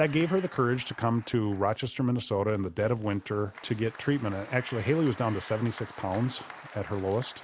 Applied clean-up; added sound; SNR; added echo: none; Applause + Bird; 19 dB; none.